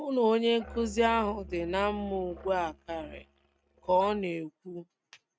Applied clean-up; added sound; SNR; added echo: neural mask model RNNoise.